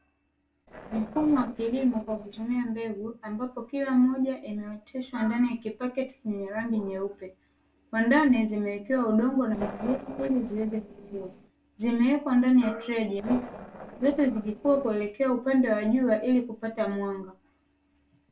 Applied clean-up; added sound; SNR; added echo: neural separator model SepFormer DNS4.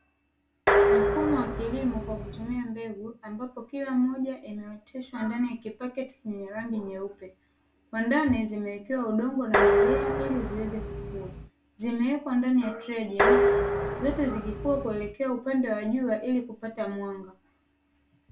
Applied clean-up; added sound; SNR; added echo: none; Dishes, pots, and pans; -3 dB; reverberation time 0.2 s.